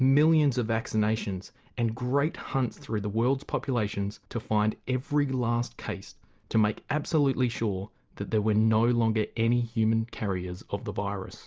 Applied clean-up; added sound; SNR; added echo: none; none; none; none.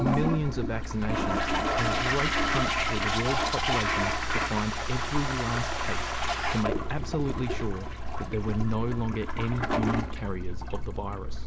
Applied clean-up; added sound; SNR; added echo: none; Toilet flush + Engine; -3 dB; none.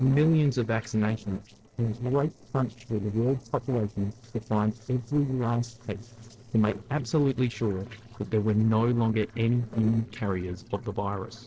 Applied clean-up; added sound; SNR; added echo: neural separator model SepFormer DNS4.